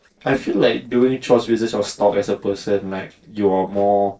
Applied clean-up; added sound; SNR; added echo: neural separator model SepFormer DNS4.